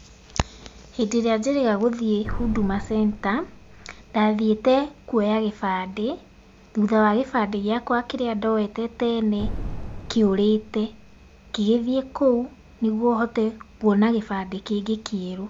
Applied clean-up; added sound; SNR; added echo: none; Boom; 9 dB; none.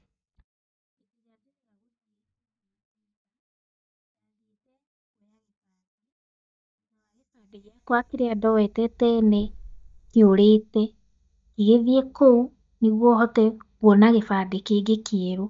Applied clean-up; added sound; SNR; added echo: neural mask model DeepFilterNet 3.